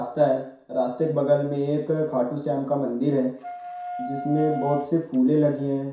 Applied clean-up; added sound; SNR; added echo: none; Wind instrument, woodwind instrument; 10 dB; reverberation time 0.6 s.